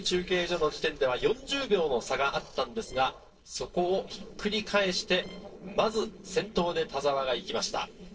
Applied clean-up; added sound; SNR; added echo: neural separator model SepFormer DNS4.